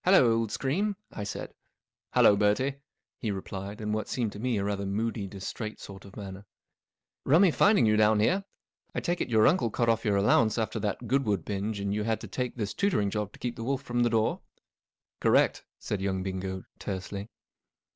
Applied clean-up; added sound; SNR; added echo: none; none; none; none.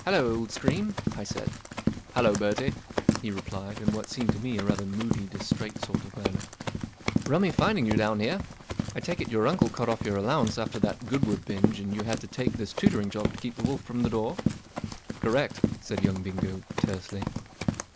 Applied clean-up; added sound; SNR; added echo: none; Run; 1 dB; none.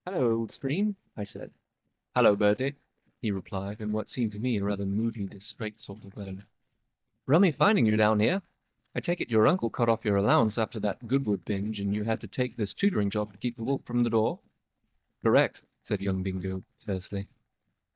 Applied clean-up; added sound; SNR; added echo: neural mask model DeepFilterNet 3.